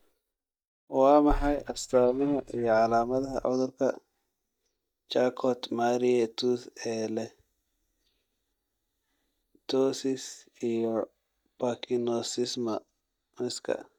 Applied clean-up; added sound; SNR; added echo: neural mask model DeepFilterNet 3.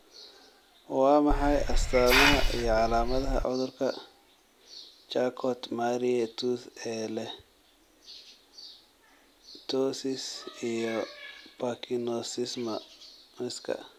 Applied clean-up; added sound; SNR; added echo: none; Hiss; -5 dB; none.